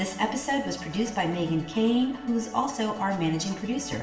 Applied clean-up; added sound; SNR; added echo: none; none; none; reverberation time 0.8 s.